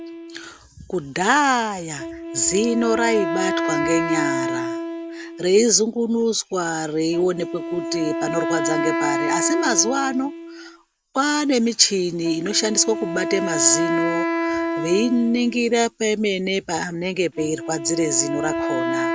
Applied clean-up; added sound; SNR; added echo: none; Wind instrument, woodwind instrument; 5 dB; none.